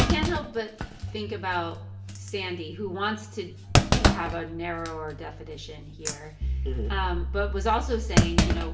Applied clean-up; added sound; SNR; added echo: none; Thump, thud; -1 dB; reverberation time 0.7 s.